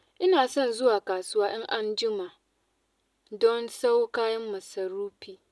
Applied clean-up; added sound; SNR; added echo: none; none; none; none.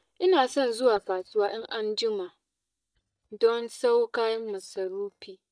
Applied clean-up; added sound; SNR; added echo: neural mask model DeepFilterNet 3.